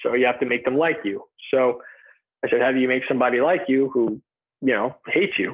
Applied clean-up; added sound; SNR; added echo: none; none; none; none.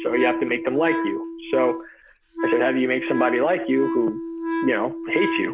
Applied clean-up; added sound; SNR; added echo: none; Wind instrument, woodwind instrument; 4 dB; none.